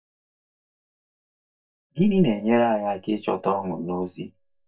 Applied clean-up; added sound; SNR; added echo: neural mask model DeepFilterNet 3.